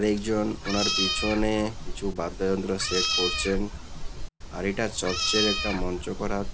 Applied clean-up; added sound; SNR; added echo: none; Meow; 1 dB; none.